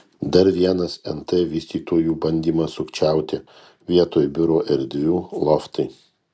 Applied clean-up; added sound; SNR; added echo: none; none; none; none.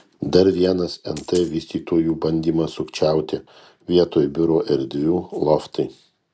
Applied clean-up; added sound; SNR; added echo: none; Coin (dropping); 20 dB; none.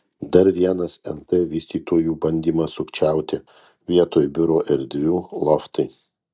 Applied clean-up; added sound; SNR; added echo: neural mask model DeepFilterNet 3.